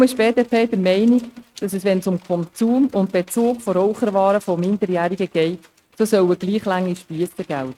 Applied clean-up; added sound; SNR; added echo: neural mask model RNNoise.